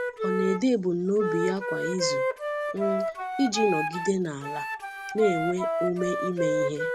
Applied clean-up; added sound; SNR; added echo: none; Wind instrument, woodwind instrument; 2 dB; none.